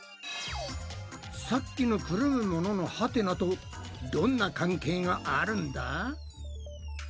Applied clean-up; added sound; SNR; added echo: none; none; none; none.